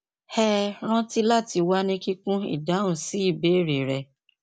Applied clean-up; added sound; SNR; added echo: none; none; none; none.